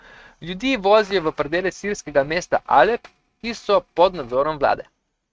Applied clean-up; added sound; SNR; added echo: neural mask model RNNoise.